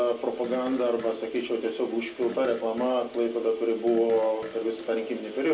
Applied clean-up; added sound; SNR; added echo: none; Fart; 19 dB; reverberation time 0.2 s.